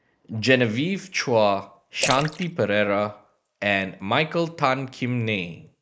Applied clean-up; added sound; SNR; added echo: neural mask model Resemble Enhance denoiser.